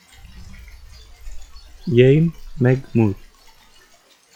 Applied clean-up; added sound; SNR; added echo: classical method log-MMSE.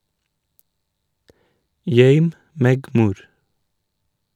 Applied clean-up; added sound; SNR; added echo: none; none; none; none.